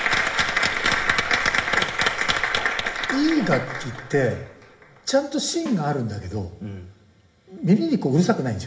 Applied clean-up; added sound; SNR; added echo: none; Snare drum; 20 dB; reverberation time 0.9 s.